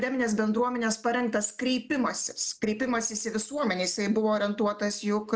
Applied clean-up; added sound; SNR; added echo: none; none; none; none.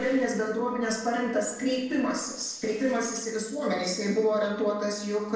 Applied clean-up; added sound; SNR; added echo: neural separator model SepFormer DNS4.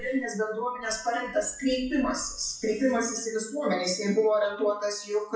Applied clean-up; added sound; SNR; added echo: classical method WPE with log-MMSE.